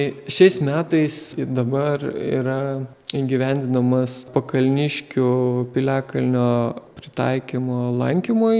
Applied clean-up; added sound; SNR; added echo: none; none; none; none.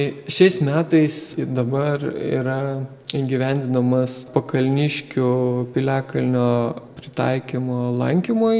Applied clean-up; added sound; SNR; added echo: none; none; none; reverberation time 2.1 s.